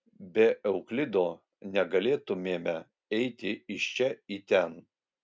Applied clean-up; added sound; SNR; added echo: none; none; none; none.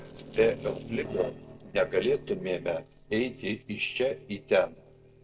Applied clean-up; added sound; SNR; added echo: neural separator model SepFormer DNS4.